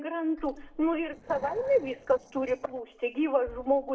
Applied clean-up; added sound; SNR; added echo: neural separator model SepFormer DNS4.